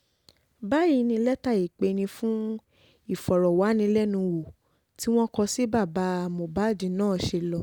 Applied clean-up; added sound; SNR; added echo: none; none; none; none.